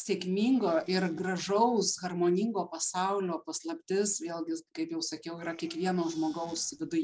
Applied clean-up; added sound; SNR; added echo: neural separator model SepFormer DNS4.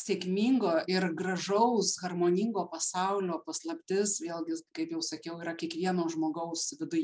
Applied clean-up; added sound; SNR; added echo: none; none; none; none.